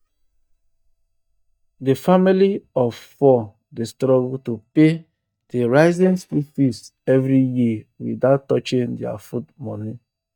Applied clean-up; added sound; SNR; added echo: neural mask model DeepFilterNet 3.